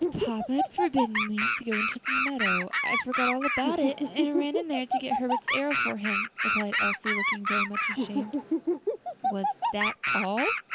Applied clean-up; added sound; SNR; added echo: none; Animal; -3 dB; none.